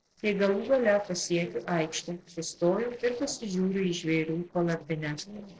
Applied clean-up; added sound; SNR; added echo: neural separator model SepFormer DNS4.